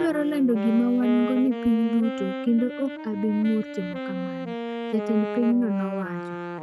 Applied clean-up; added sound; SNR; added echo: neural mask model RNNoise.